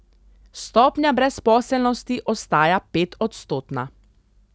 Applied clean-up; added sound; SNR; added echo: none; none; none; none.